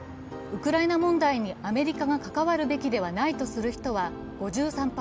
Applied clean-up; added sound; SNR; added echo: none; none; none; none.